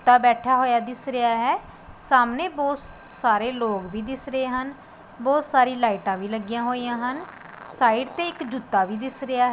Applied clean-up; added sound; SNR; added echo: none; Animal + Telephone; 20 dB; none.